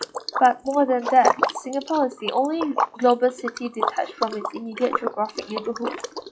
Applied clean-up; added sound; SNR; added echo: classical method log-MMSE.